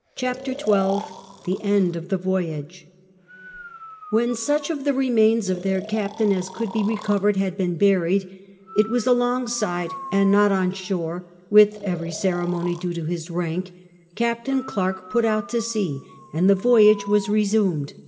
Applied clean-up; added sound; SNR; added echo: none; Breathing; 18 dB; reverberation time 1.2 s.